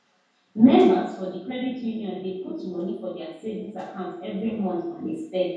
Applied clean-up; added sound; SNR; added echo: none; none; none; reverberation time 0.6 s.